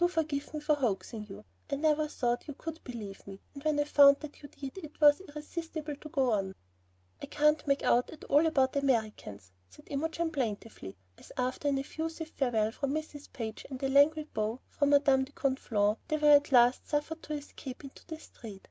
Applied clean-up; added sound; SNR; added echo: none; none; none; none.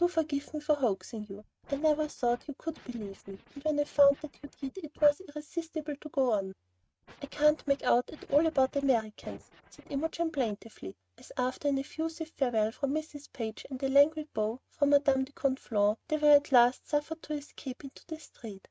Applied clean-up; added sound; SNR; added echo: neural mask model RNNoise.